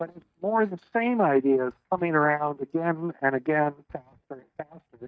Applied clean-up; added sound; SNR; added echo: neural mask model DeepFilterNet 3.